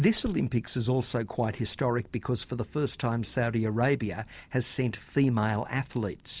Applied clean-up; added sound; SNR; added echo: none; none; none; none.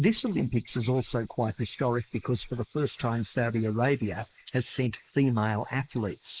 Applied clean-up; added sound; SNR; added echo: neural mask model Resemble Enhance denoiser.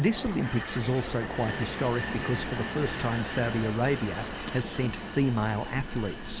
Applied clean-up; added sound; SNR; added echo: none; Rattle (instrument) + Vehicle; 6 dB; none.